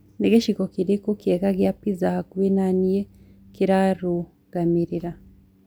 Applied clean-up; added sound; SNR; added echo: none; none; none; none.